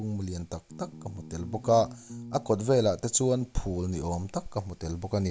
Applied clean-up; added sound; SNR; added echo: none; Bass guitar; 14 dB; none.